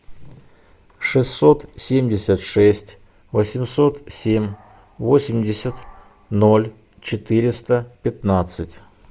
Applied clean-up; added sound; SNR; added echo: none; none; none; none.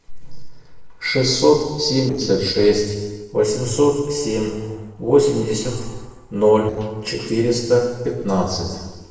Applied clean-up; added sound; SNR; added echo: neural separator model SepFormer DNS4.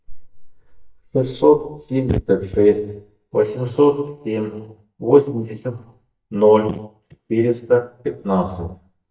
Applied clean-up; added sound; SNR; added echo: neural mask model DeepFilterNet 3.